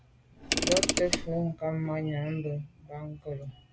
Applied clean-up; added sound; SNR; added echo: none; Mechanisms / Car; -3 dB; none.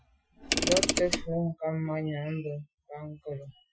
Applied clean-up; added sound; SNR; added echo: classical method Wiener filter.